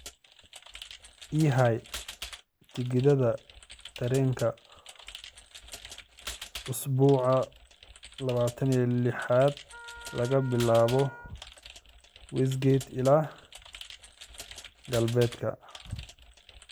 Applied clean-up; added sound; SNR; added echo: none; Wind instrument, woodwind instrument + Computer keyboard; 17 dB; none.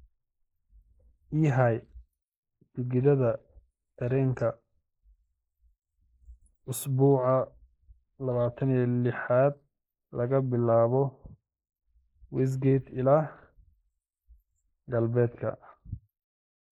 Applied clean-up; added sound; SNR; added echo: neural mask model Resemble Enhance denoiser.